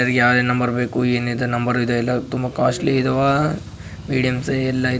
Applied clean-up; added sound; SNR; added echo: none; none; none; none.